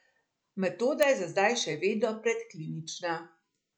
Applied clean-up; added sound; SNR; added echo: none; none; none; none.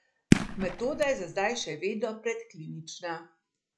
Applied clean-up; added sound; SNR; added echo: none; Fireworks; -5 dB; none.